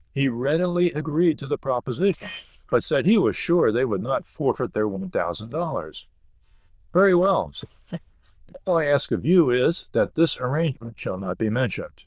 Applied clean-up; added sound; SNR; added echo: neural diffusion model UNIVERSE++.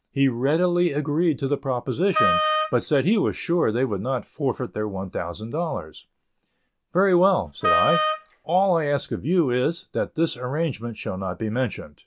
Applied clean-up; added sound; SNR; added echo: none; Wind instrument, woodwind instrument; 0 dB; none.